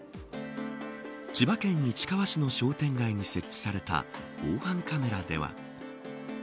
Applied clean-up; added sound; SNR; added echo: none; none; none; none.